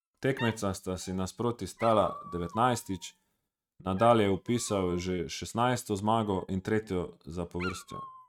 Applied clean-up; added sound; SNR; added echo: neural mask model RNNoise.